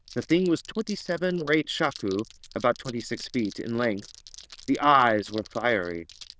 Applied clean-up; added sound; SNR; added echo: neural diffusion model UNIVERSE++.